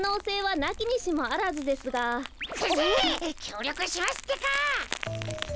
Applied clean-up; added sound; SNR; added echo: none; Crumpling, crinkling; 12 dB; none.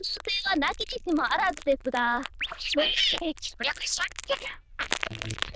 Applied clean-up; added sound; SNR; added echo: neural diffusion model UNIVERSE++.